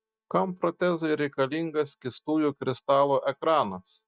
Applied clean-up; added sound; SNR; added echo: neural mask model DeepFilterNet 3.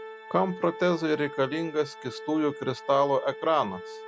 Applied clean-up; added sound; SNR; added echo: none; Organ; 14 dB; none.